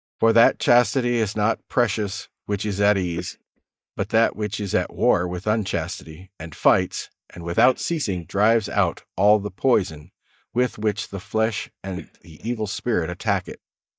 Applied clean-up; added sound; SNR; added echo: neural mask model DeepFilterNet 3.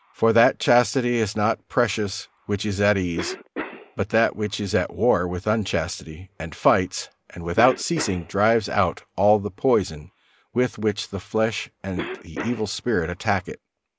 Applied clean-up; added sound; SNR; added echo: none; Cough; 17 dB; none.